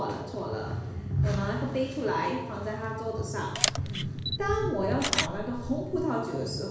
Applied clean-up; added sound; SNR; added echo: none; Camera; 3 dB; reverberation time 1.1 s.